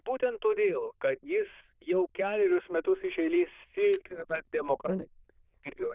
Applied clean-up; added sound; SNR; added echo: neural diffusion model UNIVERSE++.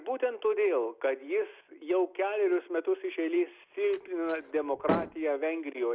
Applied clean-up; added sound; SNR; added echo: none; Slam; 9 dB; none.